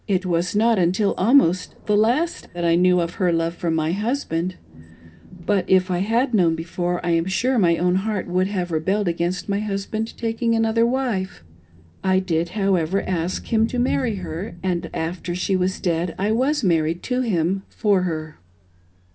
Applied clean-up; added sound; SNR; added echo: none; Thunder; 20 dB; reverberation time 0.3 s.